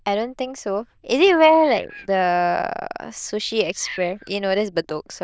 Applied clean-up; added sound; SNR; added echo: neural diffusion model UNIVERSE++.